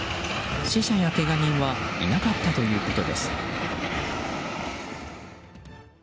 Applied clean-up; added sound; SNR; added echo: none; none; none; none.